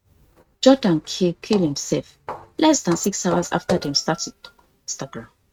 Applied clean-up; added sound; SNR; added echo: neural mask model RNNoise.